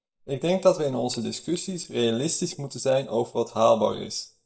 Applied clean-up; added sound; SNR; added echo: neural mask model DeepFilterNet 3.